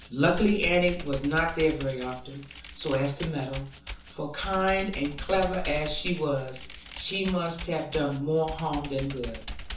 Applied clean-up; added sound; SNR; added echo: none; Computer keyboard; 12 dB; reverberation time 0.9 s.